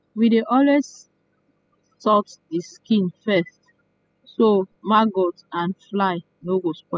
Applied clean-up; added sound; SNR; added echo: classical method spectral subtraction.